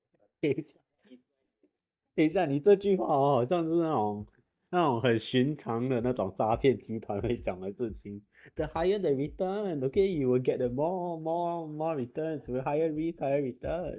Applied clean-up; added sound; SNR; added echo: neural mask model DeepFilterNet 3.